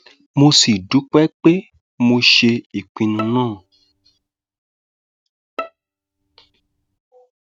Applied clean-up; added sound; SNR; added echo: neural mask model RNNoise.